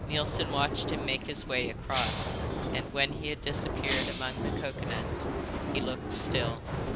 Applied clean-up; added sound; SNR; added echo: none; Fire + Shatter; -1 dB; none.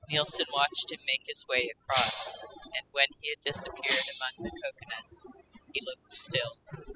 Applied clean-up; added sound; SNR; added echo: classical method spectral subtraction.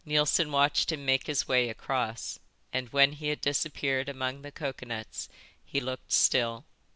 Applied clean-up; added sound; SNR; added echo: none; none; none; none.